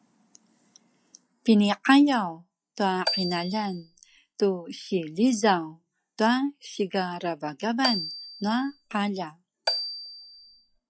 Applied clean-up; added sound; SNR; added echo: classical method log-MMSE.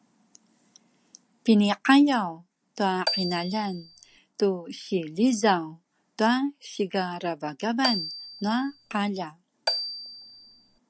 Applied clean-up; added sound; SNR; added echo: none; Marimba, xylophone; 6 dB; none.